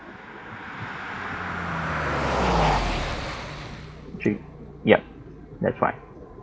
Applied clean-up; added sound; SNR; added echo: none; Car passing by; -1 dB; none.